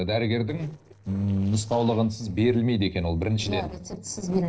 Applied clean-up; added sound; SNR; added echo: neural separator model SepFormer DNS4.